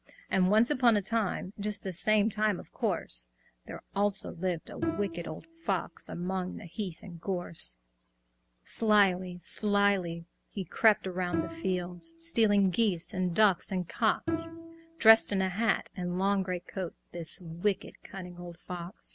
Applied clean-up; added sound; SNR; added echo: none; Bowed string instrument; 10 dB; none.